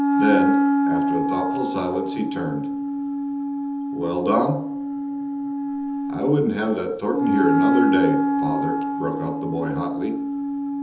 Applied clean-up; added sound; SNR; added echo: none; Wind instrument, woodwind instrument; -3 dB; reverberation time 1.2 s.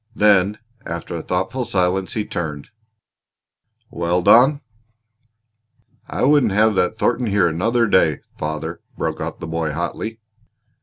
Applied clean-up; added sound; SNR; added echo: none; none; none; none.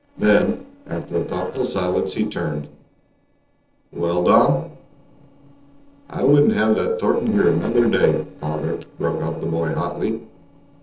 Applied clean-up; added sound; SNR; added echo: neural separator model SepFormer DNS4.